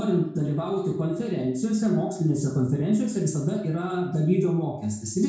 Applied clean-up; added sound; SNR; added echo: none; none; none; reverberation time 0.5 s.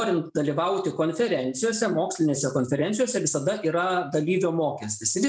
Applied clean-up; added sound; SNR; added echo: none; none; none; none.